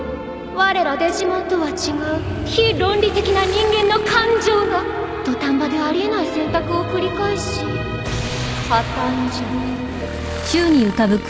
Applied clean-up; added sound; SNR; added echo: none; Motorcycle / Engine; 13 dB; none.